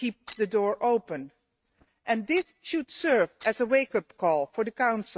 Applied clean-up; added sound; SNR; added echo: neural mask model RNNoise.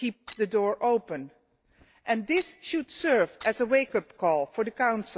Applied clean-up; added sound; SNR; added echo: neural mask model DeepFilterNet 3.